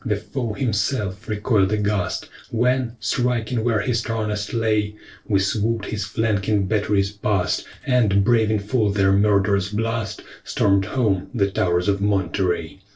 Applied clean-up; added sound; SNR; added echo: neural separator model SepFormer DNS4.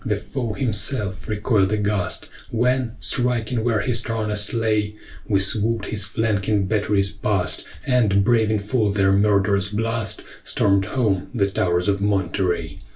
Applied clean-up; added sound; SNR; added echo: none; Thunder / Rain; 18 dB; reverberation time 0.2 s.